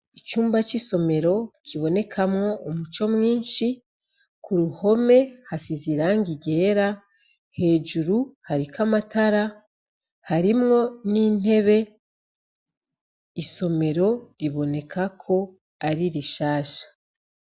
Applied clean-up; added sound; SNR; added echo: none; none; none; none.